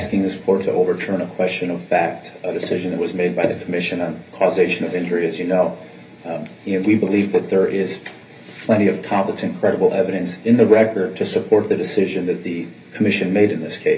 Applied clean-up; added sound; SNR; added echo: none; none; none; reverberation time 0.3 s.